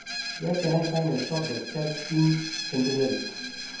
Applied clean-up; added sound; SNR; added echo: none; Screech; 8 dB; reverberation time 0.5 s.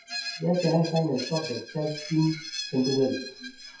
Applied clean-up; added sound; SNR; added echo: classical method WPE with log-MMSE.